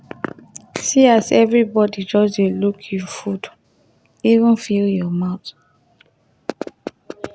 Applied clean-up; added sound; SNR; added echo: none; none; none; none.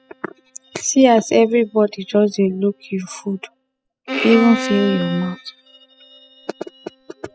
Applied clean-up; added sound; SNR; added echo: classical method spectral subtraction.